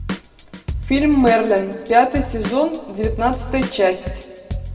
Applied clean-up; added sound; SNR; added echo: none; Drum / Drum kit; 9 dB; reverberation time 1.4 s.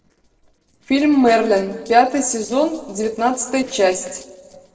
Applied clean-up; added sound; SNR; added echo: neural separator model SepFormer DNS4.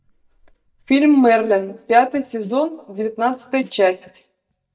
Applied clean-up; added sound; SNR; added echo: neural mask model DeepFilterNet 3.